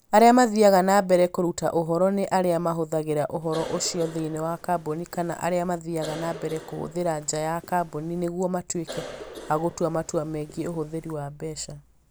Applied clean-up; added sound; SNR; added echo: none; Cough; 17 dB; none.